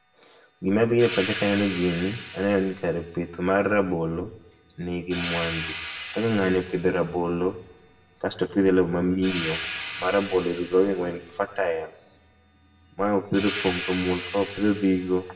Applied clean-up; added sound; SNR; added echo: none; Hi-hat; 12 dB; reverberation time 0.7 s.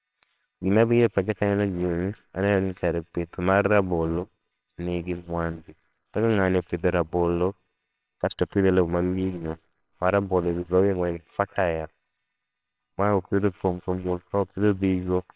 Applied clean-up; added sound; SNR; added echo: neural separator model SepFormer WHAMR!.